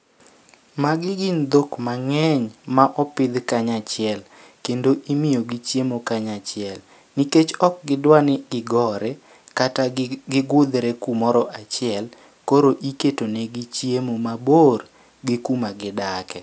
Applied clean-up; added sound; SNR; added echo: none; none; none; none.